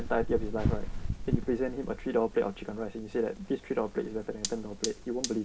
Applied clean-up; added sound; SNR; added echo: none; Fire; 3 dB; reverberation time 0.3 s.